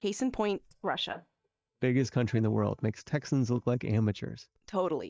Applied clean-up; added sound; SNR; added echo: neural mask model DeepFilterNet 3.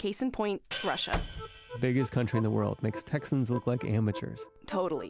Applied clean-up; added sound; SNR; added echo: none; Hi-hat + Slam / Wood; 10 dB; none.